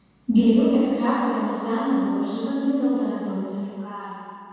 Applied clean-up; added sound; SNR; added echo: none; none; none; reverberation time 2.1 s.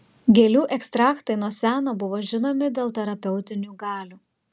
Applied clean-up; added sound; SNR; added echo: none; none; none; none.